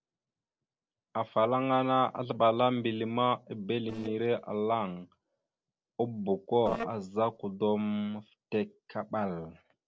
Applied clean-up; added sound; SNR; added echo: neural separator model SepFormer DNS4.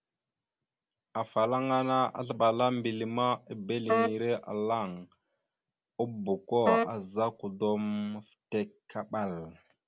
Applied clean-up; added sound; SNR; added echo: none; Wind instrument, woodwind instrument; 0 dB; none.